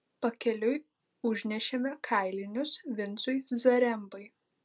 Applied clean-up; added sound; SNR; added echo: none; none; none; none.